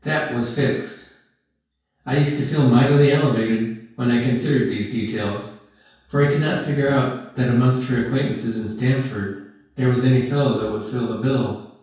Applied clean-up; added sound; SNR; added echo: none; none; none; reverberation time 0.6 s.